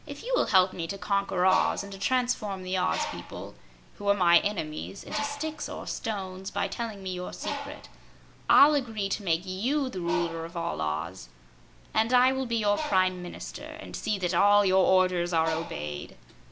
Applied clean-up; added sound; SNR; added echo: none; Bird; 14 dB; none.